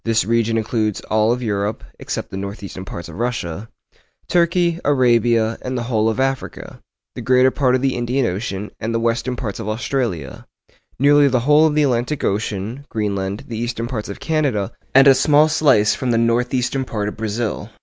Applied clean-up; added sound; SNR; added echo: none; none; none; none.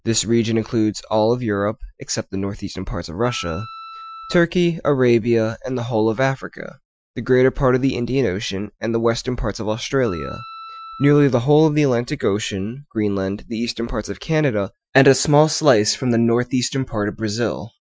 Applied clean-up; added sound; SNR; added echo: classical method Wiener filter.